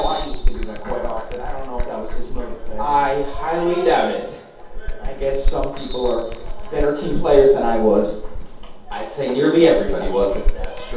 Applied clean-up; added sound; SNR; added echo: none; Bell; 2 dB; reverberation time 0.7 s.